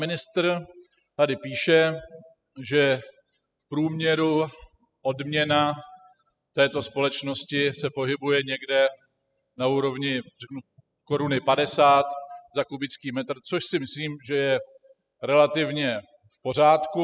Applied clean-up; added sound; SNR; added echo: classical method spectral subtraction.